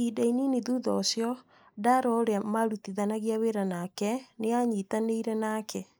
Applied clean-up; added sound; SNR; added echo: neural mask model Resemble Enhance denoiser.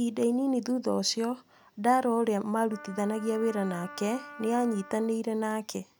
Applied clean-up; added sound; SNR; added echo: none; Wind instrument, woodwind instrument; 17 dB; none.